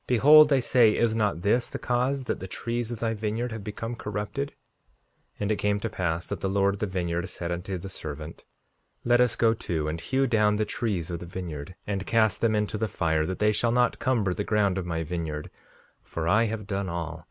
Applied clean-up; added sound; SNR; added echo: none; none; none; none.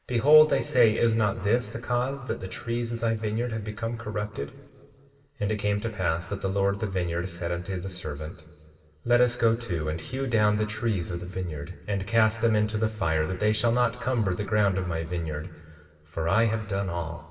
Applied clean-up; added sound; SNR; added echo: none; none; none; reverberation time 1.8 s.